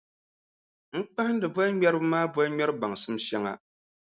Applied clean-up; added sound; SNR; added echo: none; none; none; none.